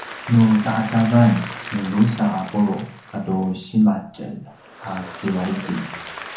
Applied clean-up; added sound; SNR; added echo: none; Applause / Crowd; 15 dB; reverberation time 0.6 s.